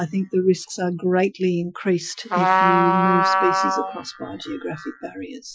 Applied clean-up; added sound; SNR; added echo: classical method Wiener filter.